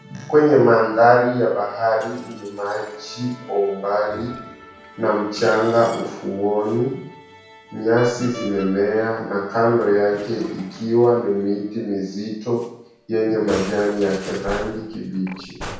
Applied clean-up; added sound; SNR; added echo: none; Musical instrument; 18 dB; reverberation time 0.7 s.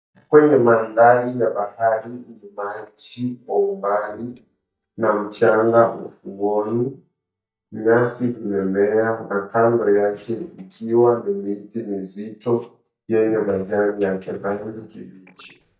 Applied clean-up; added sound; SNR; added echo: neural mask model DeepFilterNet 3.